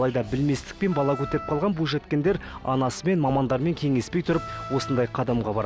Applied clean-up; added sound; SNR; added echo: none; Wind instrument, woodwind instrument; 14 dB; none.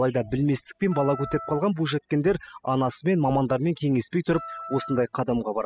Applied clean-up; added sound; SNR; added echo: classical method spectral subtraction.